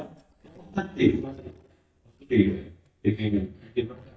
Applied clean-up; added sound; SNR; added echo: neural mask model DeepFilterNet 3.